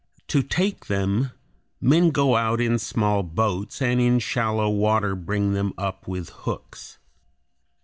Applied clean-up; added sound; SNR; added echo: none; none; none; none.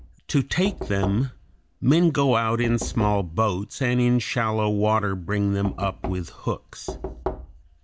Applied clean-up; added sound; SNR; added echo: none; Knock; 12 dB; none.